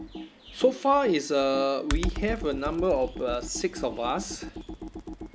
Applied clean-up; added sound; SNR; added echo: none; Computer keyboard; 8 dB; none.